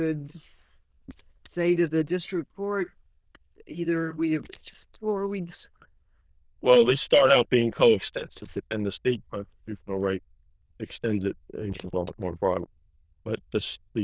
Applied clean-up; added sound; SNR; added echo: neural diffusion model UNIVERSE++.